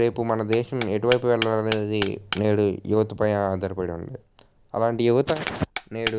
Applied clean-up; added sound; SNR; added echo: none; Hammer; 7 dB; none.